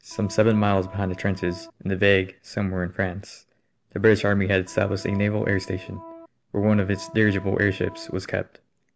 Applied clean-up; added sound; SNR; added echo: none; Organ; 19 dB; none.